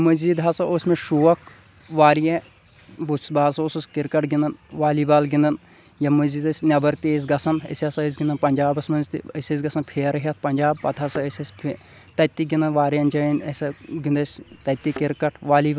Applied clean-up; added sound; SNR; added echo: none; Thump, thud; 19 dB; none.